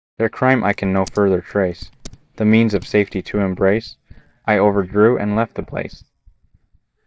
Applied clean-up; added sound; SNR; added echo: neural mask model DeepFilterNet 3.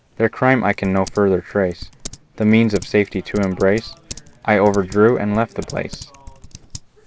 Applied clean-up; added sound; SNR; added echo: none; Typing; 18 dB; none.